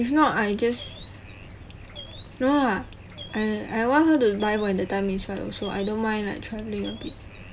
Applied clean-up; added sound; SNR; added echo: none; Bird; 16 dB; none.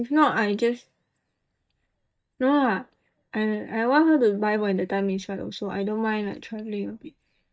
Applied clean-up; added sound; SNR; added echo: neural mask model DeepFilterNet 3.